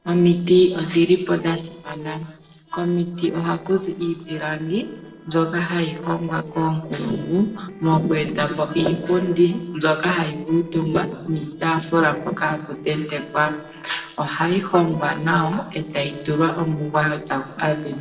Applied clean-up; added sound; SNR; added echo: neural separator model SepFormer DNS4.